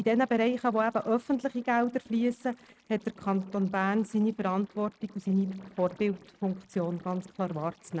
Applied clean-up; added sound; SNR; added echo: neural mask model RNNoise.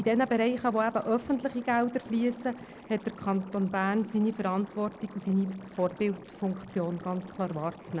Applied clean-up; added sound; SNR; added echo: none; Liquid; 19 dB; none.